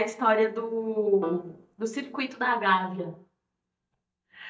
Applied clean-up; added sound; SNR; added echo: neural mask model DeepFilterNet 3.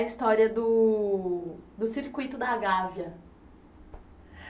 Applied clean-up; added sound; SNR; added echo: none; none; none; none.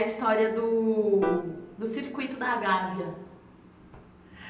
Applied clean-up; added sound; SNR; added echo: none; Piano; 10 dB; reverberation time 0.9 s.